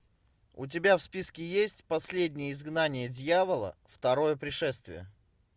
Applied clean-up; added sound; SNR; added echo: none; none; none; none.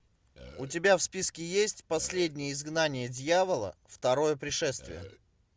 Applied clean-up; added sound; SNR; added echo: none; Burping, eructation; 18 dB; none.